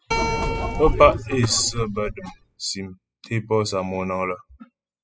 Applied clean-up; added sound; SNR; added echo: classical method spectral subtraction.